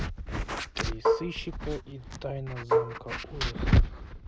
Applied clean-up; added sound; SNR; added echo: none; Marimba, xylophone; 1 dB; none.